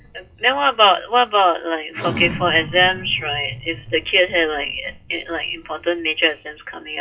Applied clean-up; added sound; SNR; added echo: classical method WPE with log-MMSE.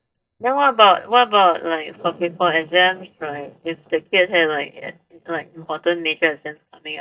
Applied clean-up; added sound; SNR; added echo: neural mask model DeepFilterNet 3.